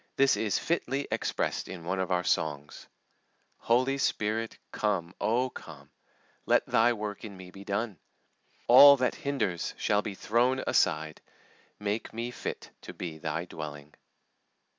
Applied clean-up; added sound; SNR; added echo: none; none; none; none.